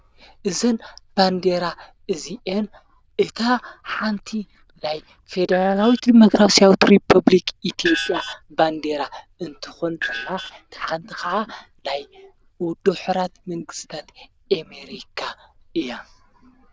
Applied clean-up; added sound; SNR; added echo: neural diffusion model UNIVERSE++.